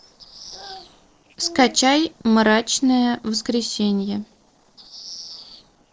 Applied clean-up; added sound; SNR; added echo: neural separator model SepFormer DNS4.